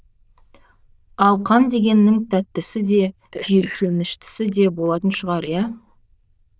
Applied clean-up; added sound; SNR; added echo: neural diffusion model UNIVERSE++.